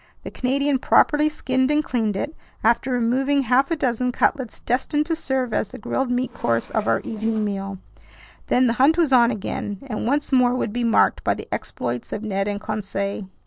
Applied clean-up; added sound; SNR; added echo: neural separator model SepFormer DNS4.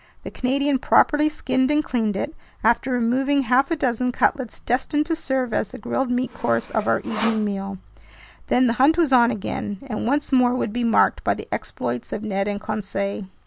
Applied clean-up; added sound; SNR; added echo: none; Sawing; 12 dB; none.